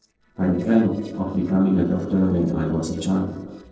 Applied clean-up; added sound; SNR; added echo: neural separator model SepFormer DNS4.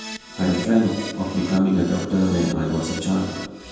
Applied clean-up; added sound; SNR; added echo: none; Keyboard (musical); 14 dB; reverberation time 1.2 s.